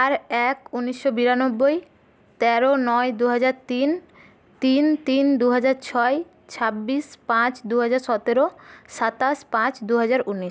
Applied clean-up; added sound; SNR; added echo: none; none; none; none.